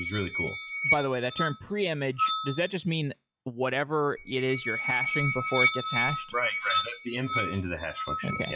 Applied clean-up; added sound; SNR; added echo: classical method log-MMSE.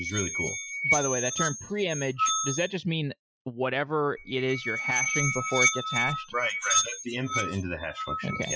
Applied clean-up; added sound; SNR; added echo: classical method Wiener filter.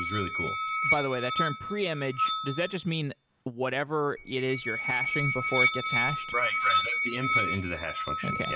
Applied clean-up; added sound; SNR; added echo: none; Musical instrument; -2 dB; none.